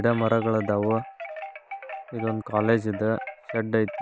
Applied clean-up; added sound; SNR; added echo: none; Wind chime; 12 dB; none.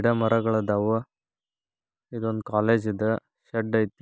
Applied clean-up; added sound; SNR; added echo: none; none; none; none.